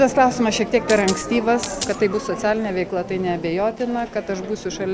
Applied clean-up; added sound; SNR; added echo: none; Coin (dropping); 11 dB; none.